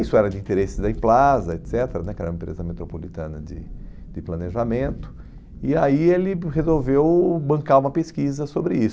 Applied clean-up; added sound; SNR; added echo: none; Thunderstorm; 14 dB; none.